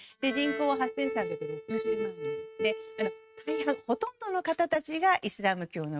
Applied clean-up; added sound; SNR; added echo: neural mask model RNNoise.